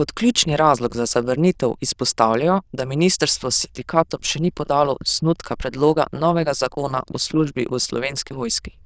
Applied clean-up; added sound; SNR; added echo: neural diffusion model UNIVERSE++.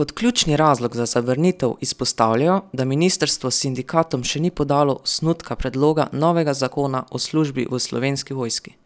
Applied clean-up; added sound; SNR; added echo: none; none; none; none.